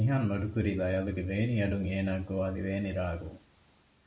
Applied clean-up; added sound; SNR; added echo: none; none; none; none.